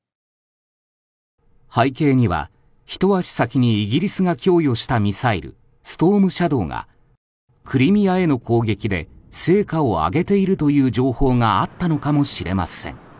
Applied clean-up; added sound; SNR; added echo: none; none; none; none.